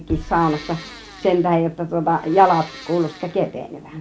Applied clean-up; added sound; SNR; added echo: none; Domestic sounds, home sounds + Bass drum; 17 dB; none.